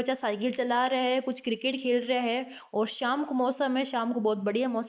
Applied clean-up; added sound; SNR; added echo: neural mask model Resemble Enhance denoiser.